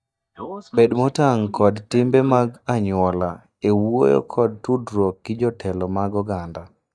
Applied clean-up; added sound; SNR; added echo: neural mask model DeepFilterNet 3.